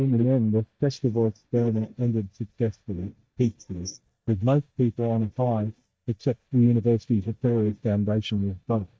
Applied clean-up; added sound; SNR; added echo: neural mask model DeepFilterNet 3.